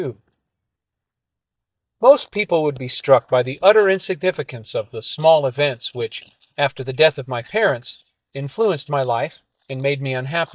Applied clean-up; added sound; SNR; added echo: neural mask model DeepFilterNet 3.